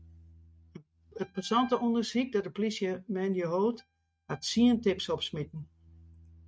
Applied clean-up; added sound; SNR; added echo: neural mask model RNNoise.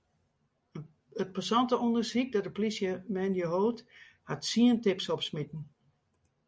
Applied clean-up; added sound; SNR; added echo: none; none; none; none.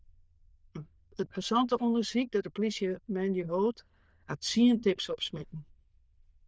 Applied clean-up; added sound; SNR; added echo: neural diffusion model UNIVERSE++.